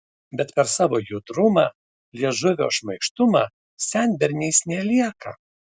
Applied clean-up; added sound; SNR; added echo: none; none; none; none.